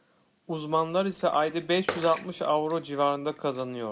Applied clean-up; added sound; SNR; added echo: none; Bathtub (filling or washing) / Water / Splash, splatter; 13 dB; none.